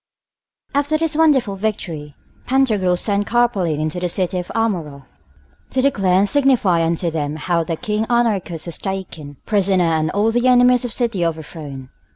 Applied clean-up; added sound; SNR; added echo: none; none; none; none.